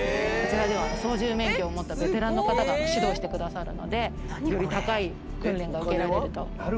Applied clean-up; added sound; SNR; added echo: none; Ringtone / Chime; 15 dB; none.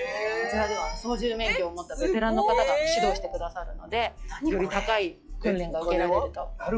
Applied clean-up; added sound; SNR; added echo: classical method log-MMSE.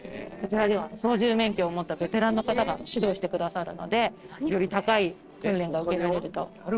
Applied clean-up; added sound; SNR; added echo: neural separator model SepFormer DNS4.